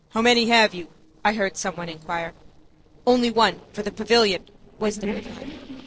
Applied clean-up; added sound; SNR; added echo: neural separator model SepFormer DNS4.